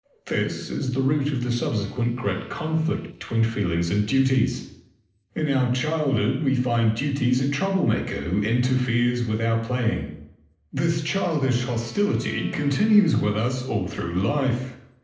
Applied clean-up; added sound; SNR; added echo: neural separator model SepFormer DNS4.